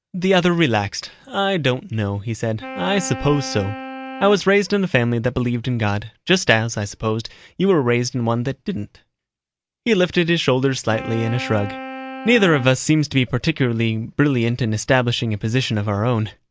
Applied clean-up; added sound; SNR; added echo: none; Wind instrument, woodwind instrument; 14 dB; none.